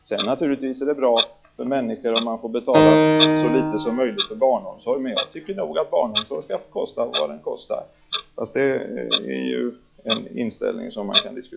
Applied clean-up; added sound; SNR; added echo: classical method log-MMSE.